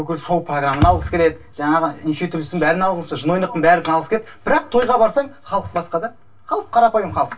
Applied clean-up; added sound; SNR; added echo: none; Thump, thud; 6 dB; reverberation time 0.2 s.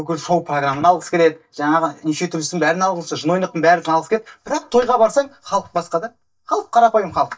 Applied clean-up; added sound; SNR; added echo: neural mask model DeepFilterNet 3.